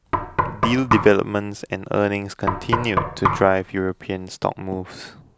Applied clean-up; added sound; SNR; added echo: none; Knock; 3 dB; none.